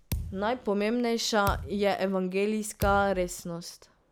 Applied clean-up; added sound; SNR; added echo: none; Thump, thud; 11 dB; none.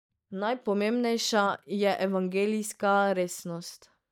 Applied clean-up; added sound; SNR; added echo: neural mask model DeepFilterNet 3.